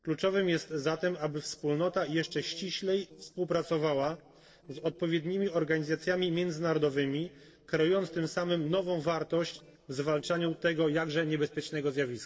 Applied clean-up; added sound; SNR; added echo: neural separator model SepFormer DNS4.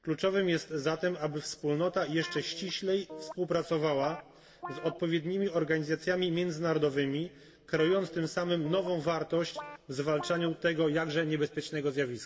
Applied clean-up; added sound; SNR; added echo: none; Guitar; 16 dB; reverberation time 1.1 s.